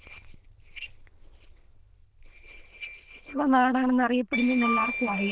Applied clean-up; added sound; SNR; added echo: neural diffusion model UNIVERSE++.